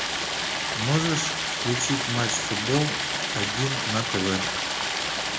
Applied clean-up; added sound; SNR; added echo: none; Stream; -1 dB; reverberation time 0.3 s.